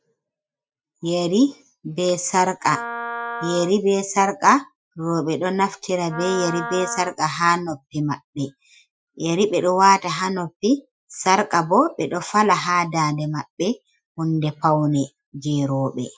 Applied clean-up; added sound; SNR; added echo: classical method Wiener filter.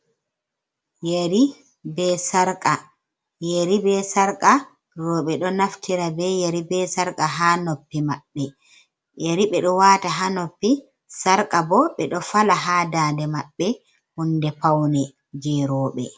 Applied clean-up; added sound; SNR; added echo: none; none; none; none.